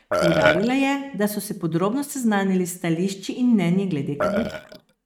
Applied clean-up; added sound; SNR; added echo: neural mask model RNNoise.